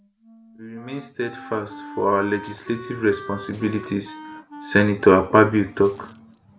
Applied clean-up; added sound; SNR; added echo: none; Wind instrument, woodwind instrument + Shatter; 18 dB; none.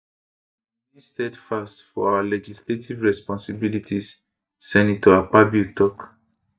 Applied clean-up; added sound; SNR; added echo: neural mask model DeepFilterNet 3.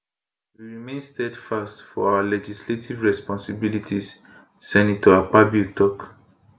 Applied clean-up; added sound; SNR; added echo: none; none; none; none.